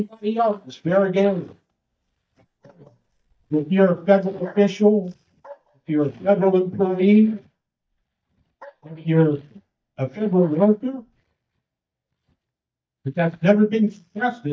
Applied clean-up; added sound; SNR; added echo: neural mask model DeepFilterNet 3.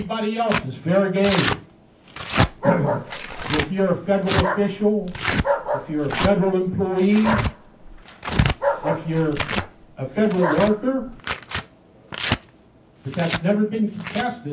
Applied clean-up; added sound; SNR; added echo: none; Tearing + Bark; 3 dB; none.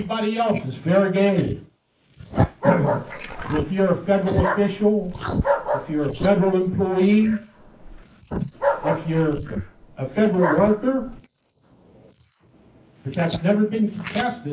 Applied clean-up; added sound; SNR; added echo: neural mask model Resemble Enhance denoiser.